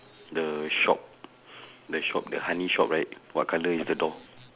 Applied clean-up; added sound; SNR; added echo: none; none; none; none.